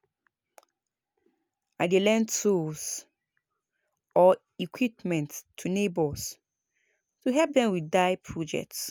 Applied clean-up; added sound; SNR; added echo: none; none; none; none.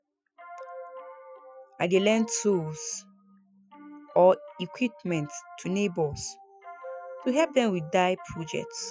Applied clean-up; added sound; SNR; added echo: classical method Wiener filter.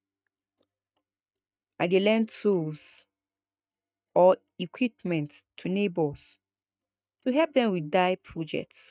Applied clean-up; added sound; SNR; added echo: neural mask model DeepFilterNet 3.